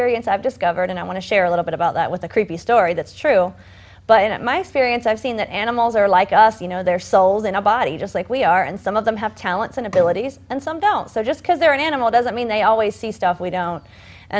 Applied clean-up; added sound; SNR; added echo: none; none; none; none.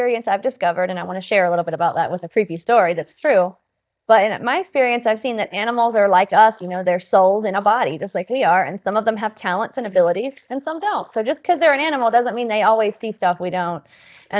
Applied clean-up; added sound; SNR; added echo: neural mask model DeepFilterNet 3.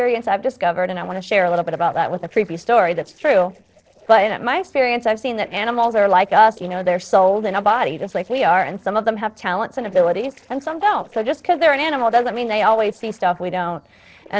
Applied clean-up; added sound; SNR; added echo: neural separator model SepFormer DNS4.